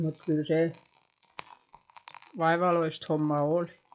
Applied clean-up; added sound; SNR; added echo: classical method log-MMSE.